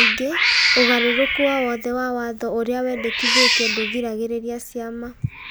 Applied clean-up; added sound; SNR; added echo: none; Cat; -1 dB; none.